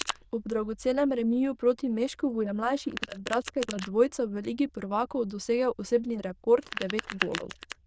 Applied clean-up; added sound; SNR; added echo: neural diffusion model UNIVERSE++.